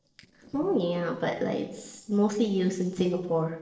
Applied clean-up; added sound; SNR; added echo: neural separator model SepFormer DNS4.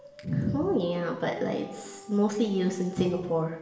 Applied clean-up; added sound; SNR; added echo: none; Dog; 17 dB; reverberation time 0.9 s.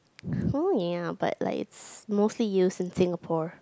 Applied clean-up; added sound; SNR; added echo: none; none; none; none.